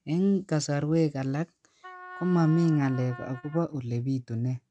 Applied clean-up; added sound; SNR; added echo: neural mask model RNNoise.